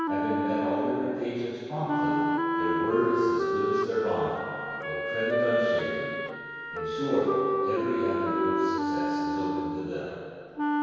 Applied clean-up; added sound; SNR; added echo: none; Wind instrument, woodwind instrument; -3 dB; reverberation time 2.2 s.